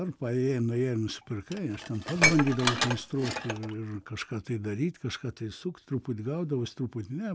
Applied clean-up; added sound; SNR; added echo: none; Dishes, pots, and pans; 0 dB; none.